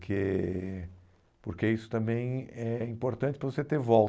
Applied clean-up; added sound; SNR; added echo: none; none; none; none.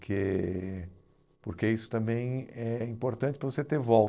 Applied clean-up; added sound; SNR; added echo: neural separator model SepFormer DNS4.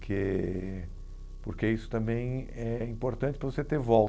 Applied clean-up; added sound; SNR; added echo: none; Engine; 11 dB; none.